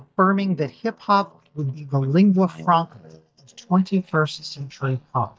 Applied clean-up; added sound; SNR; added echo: neural mask model DeepFilterNet 3.